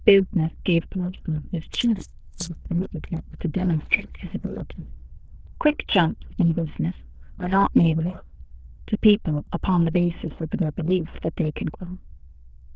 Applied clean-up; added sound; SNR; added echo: neural diffusion model UNIVERSE++.